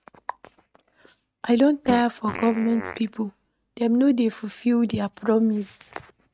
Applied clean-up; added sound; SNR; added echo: neural mask model RNNoise.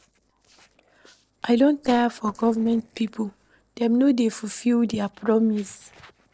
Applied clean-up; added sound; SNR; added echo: neural separator model SepFormer DNS4.